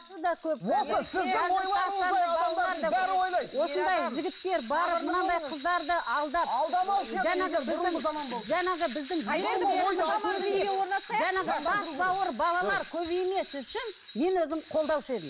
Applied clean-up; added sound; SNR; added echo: none; Tools; 6 dB; none.